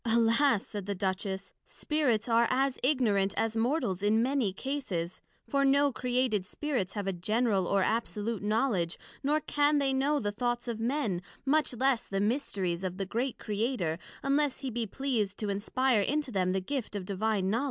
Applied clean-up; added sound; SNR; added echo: none; none; none; none.